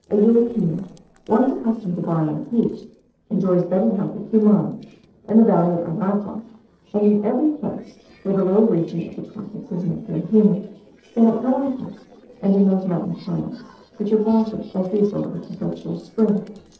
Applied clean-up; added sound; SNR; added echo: neural separator model SepFormer DNS4.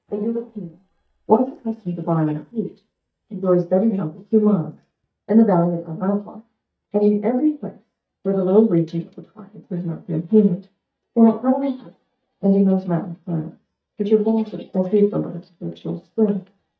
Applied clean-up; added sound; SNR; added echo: neural mask model DeepFilterNet 3.